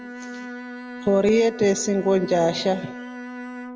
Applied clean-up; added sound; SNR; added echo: none; Bowed string instrument; 13 dB; none.